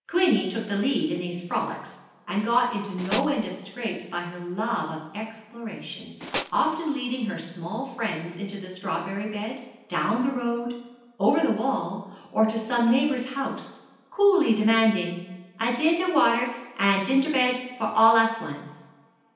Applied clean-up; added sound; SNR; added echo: none; Tools; 6 dB; reverberation time 0.9 s.